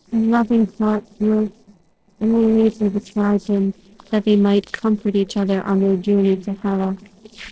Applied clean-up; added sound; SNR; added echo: neural separator model SepFormer DNS4.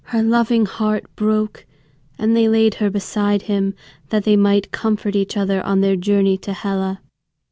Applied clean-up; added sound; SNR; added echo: none; none; none; none.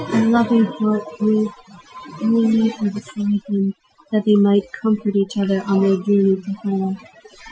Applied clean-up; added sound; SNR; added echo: classical method Wiener filter.